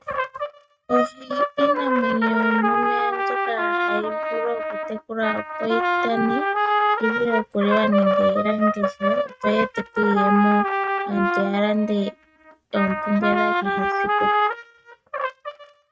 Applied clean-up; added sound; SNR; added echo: neural mask model RNNoise.